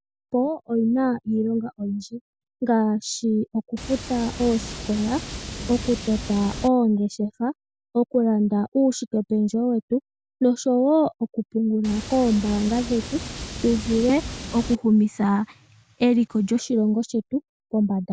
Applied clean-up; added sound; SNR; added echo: none; Water; 10 dB; none.